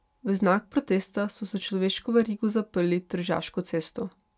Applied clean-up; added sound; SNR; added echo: none; none; none; none.